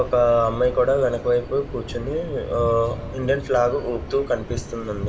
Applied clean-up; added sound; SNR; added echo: none; Subway, metro, underground; 13 dB; reverberation time 1.8 s.